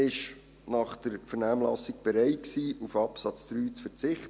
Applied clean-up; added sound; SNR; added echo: none; none; none; none.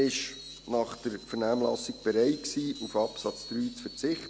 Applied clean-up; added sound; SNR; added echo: none; Screech; 16 dB; none.